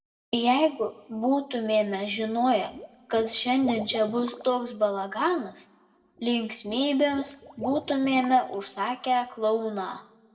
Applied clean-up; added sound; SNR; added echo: none; Liquid; 16 dB; reverberation time 0.7 s.